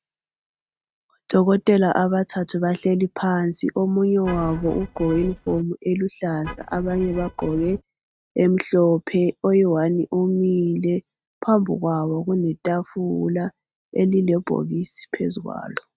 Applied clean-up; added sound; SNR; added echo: neural mask model RNNoise.